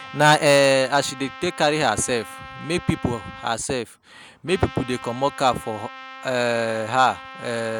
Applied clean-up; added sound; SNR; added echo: none; Trumpet; 17 dB; none.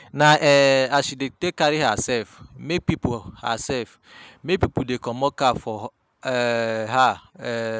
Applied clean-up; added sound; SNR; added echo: none; none; none; none.